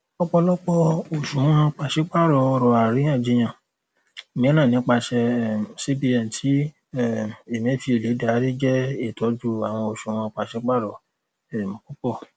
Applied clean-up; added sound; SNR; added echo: none; none; none; none.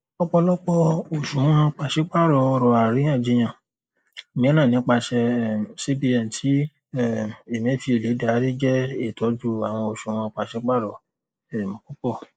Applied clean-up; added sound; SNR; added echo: neural mask model Resemble Enhance denoiser.